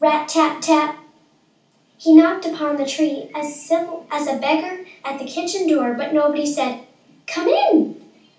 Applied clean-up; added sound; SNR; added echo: none; none; none; reverberation time 0.4 s.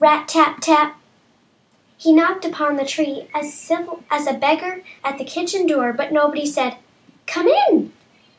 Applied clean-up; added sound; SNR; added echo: none; none; none; none.